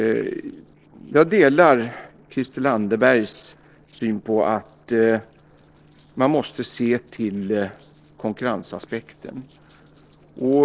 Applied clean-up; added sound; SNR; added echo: neural separator model SepFormer DNS4.